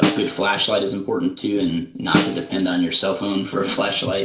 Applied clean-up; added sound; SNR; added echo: none; Snare drum; 5 dB; reverberation time 0.3 s.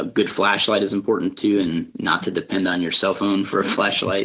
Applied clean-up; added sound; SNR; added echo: none; none; none; none.